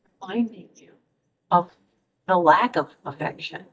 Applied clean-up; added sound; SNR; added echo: neural mask model DeepFilterNet 3.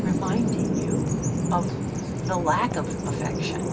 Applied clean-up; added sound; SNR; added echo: none; Bird vocalization, bird call, bird song; -3 dB; reverberation time 0.2 s.